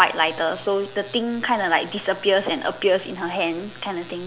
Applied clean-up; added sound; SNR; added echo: none; none; none; none.